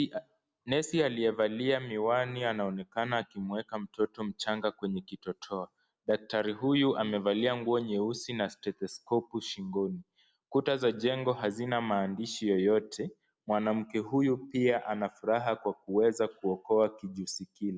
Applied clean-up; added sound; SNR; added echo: none; none; none; none.